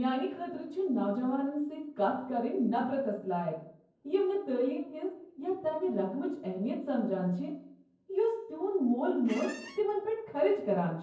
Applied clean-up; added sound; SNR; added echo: neural separator model SepFormer DNS4.